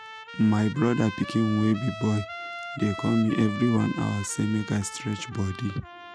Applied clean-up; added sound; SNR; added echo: none; Trumpet; 13 dB; none.